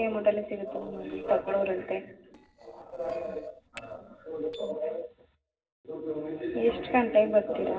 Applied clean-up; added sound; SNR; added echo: neural separator model SepFormer DNS4.